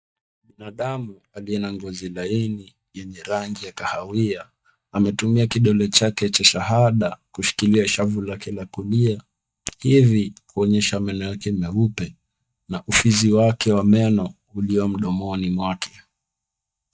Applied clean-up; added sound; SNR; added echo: neural mask model DeepFilterNet 3.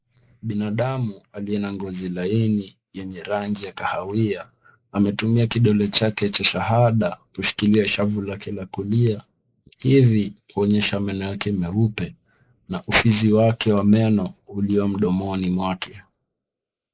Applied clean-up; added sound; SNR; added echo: neural mask model Resemble Enhance denoiser.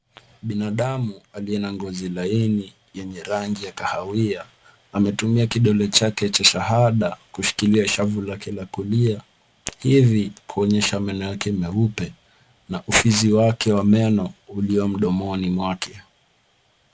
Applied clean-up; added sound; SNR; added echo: none; none; none; none.